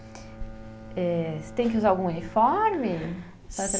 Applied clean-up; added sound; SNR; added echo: none; Bowed string instrument; 17 dB; none.